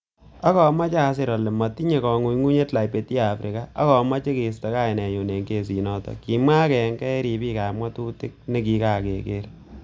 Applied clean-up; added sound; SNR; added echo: none; none; none; none.